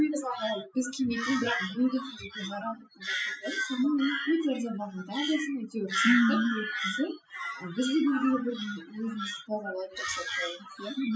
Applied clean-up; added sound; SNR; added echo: classical method Wiener filter.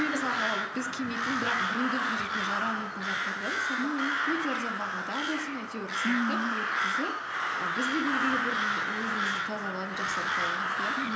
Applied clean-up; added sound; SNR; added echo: none; Crow; -4 dB; none.